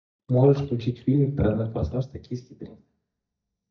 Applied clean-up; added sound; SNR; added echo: neural mask model DeepFilterNet 3.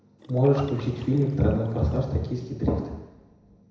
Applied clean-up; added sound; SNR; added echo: none; Liquid; 19 dB; reverberation time 0.9 s.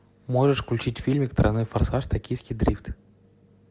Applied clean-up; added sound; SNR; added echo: none; none; none; none.